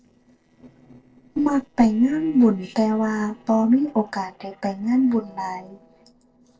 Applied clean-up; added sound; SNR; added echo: neural separator model SepFormer DNS4.